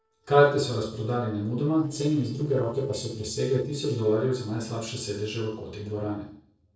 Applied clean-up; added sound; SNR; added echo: neural separator model SepFormer DNS4.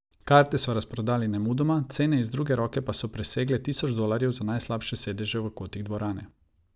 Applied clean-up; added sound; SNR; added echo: none; none; none; none.